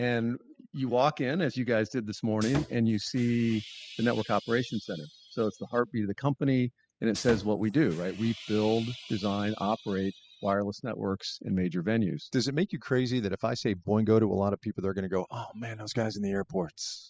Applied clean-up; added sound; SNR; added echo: classical method spectral subtraction.